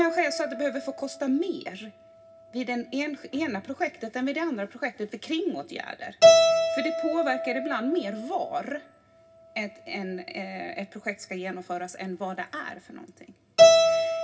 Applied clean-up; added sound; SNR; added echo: none; Keyboard (musical); -4 dB; reverberation time 0.4 s.